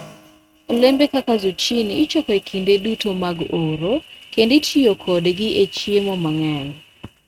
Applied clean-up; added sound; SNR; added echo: neural mask model RNNoise.